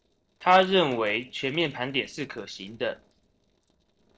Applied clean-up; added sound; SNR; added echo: neural separator model SepFormer DNS4.